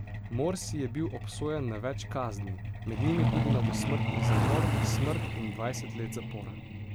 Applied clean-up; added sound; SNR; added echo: none; Truck; -4 dB; none.